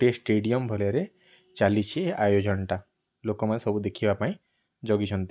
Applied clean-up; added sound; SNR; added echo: none; none; none; none.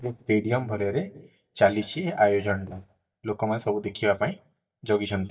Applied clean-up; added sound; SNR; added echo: neural mask model DeepFilterNet 3.